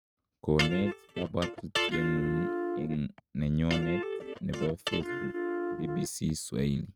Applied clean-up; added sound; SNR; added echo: neural mask model RNNoise.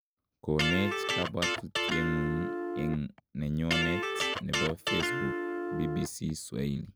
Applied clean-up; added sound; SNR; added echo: none; Electric guitar; -1 dB; none.